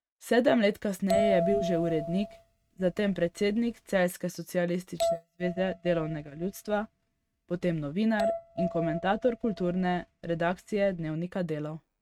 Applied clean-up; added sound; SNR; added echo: neural mask model RNNoise.